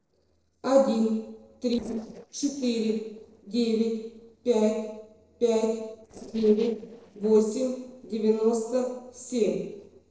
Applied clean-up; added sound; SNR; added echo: neural separator model SepFormer DNS4.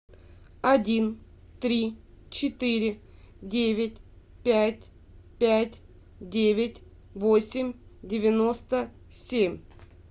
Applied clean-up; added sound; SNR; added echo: none; none; none; none.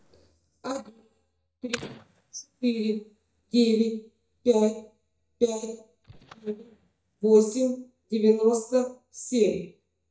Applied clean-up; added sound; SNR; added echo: neural mask model DeepFilterNet 3.